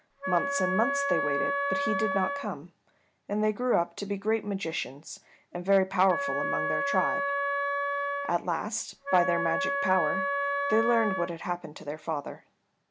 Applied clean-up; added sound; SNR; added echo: none; Wind instrument, woodwind instrument; 0 dB; none.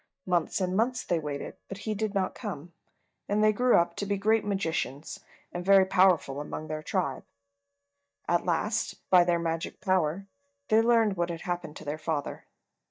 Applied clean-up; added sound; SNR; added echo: neural mask model DeepFilterNet 3.